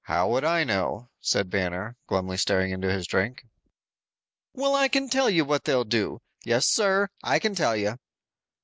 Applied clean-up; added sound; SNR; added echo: none; none; none; none.